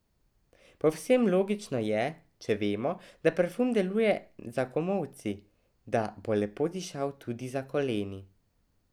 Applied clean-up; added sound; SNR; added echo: none; none; none; none.